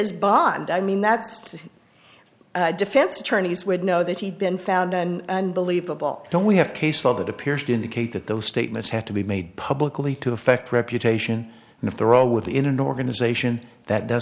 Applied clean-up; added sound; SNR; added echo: none; none; none; none.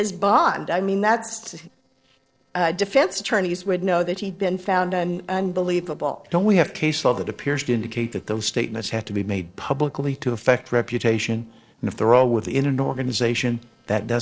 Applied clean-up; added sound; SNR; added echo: neural separator model SepFormer DNS4.